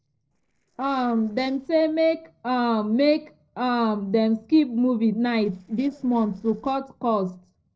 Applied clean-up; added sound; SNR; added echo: neural separator model SepFormer DNS4.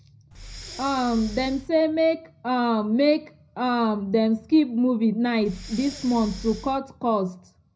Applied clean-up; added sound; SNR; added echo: none; Breathing; 15 dB; reverberation time 0.4 s.